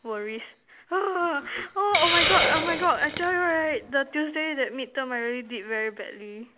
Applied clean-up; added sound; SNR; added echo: none; Hiss; 5 dB; none.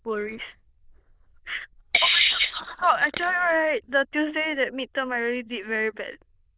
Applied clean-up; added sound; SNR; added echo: neural diffusion model UNIVERSE++.